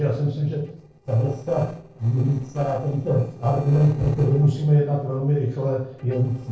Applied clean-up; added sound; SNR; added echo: neural separator model SepFormer DNS4.